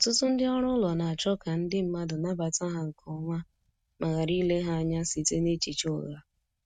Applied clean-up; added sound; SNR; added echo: neural mask model RNNoise.